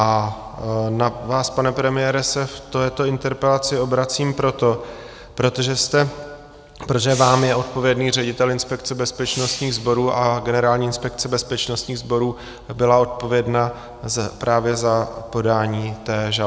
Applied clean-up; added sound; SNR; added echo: none; none; none; none.